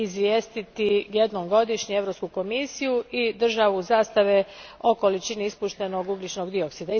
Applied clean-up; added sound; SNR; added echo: none; none; none; none.